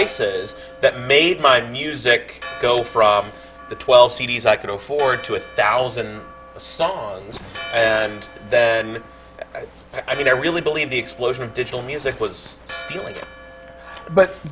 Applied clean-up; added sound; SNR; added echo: none; Church bell; 18 dB; none.